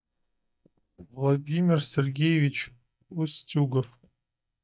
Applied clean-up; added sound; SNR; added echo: neural mask model DeepFilterNet 3.